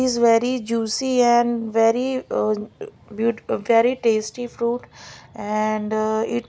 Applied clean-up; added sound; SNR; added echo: none; none; none; none.